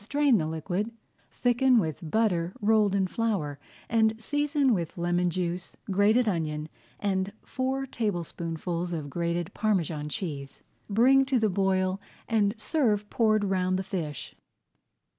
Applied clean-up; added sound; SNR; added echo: none; none; none; none.